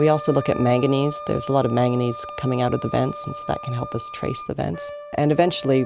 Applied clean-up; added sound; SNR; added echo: none; Wind instrument, woodwind instrument + Trumpet; 13 dB; none.